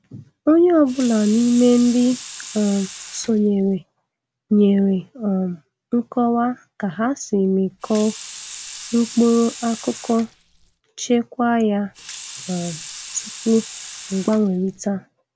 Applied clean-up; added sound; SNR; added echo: none; Sink (filling or washing) / Water tap, faucet; 15 dB; none.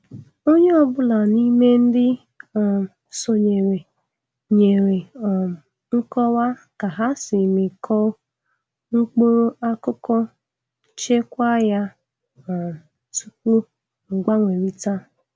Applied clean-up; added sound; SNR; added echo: none; none; none; none.